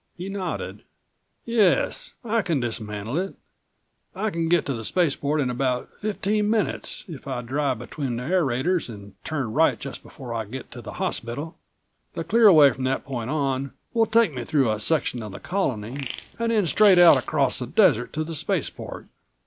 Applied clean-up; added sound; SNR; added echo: none; Fart; 14 dB; none.